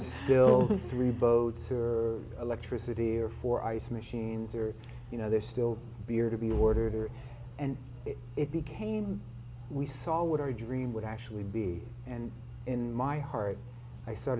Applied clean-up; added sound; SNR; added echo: none; none; none; none.